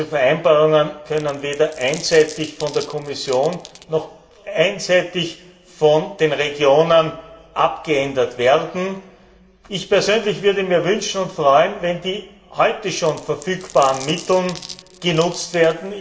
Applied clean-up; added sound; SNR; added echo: none; Glass; 19 dB; reverberation time 1.7 s.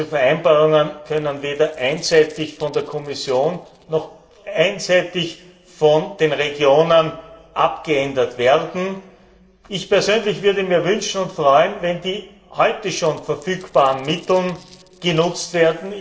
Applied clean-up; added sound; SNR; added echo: neural separator model SepFormer DNS4.